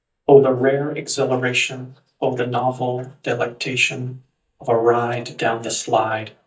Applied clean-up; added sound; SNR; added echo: neural mask model DeepFilterNet 3.